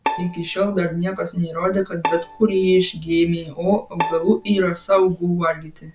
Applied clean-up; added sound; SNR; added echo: none; Bowed string instrument; 12 dB; none.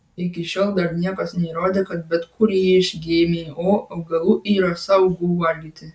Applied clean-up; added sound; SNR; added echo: none; none; none; none.